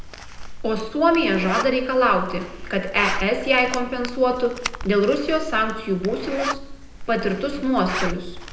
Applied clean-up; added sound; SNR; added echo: none; Zipper (clothing); 8 dB; reverberation time 0.8 s.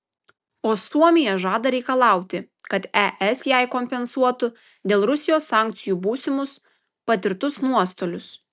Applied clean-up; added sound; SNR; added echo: none; none; none; none.